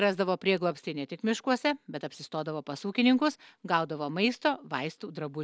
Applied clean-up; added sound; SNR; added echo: none; none; none; none.